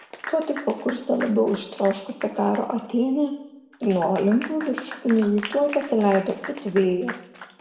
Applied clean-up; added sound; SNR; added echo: none; Applause / Clapping; 15 dB; reverberation time 0.8 s.